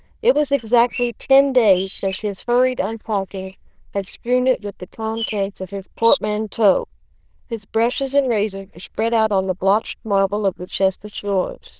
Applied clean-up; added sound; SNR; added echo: neural diffusion model UNIVERSE++.